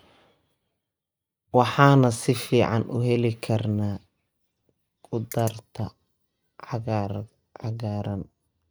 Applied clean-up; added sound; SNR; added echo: neural mask model DeepFilterNet 3.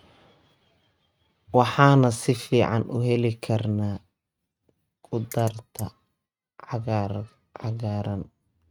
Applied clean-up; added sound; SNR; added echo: neural mask model RNNoise.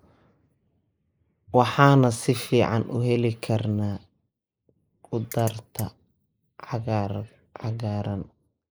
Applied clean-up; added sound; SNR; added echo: neural mask model Resemble Enhance denoiser.